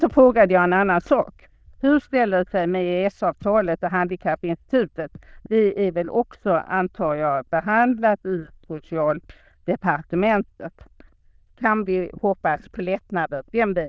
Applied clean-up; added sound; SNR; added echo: neural diffusion model UNIVERSE++.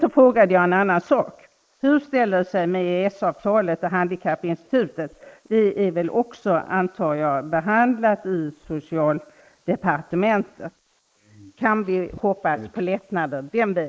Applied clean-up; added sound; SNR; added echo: neural mask model Resemble Enhance denoiser.